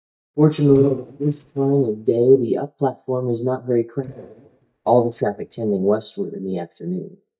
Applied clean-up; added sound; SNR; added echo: neural mask model DeepFilterNet 3.